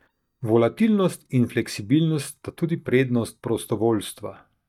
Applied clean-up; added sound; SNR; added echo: neural mask model DeepFilterNet 3.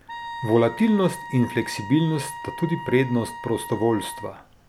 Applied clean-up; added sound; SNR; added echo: none; Wind instrument, woodwind instrument; 13 dB; none.